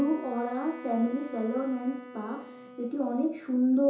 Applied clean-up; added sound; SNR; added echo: none; Wind instrument, woodwind instrument; 16 dB; reverberation time 0.6 s.